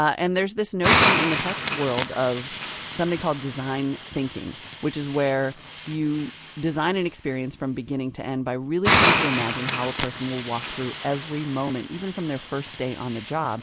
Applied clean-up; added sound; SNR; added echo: none; Hiss; -1 dB; none.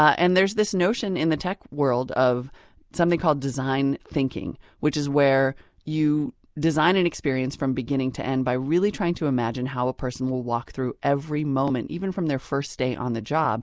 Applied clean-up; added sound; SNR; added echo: none; none; none; none.